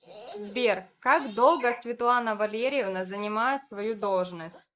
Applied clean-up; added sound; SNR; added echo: neural mask model Resemble Enhance denoiser.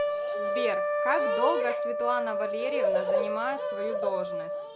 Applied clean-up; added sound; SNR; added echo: none; Trumpet; 0 dB; none.